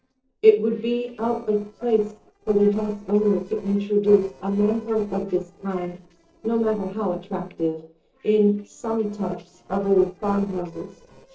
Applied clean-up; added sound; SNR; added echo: neural separator model SepFormer DNS4.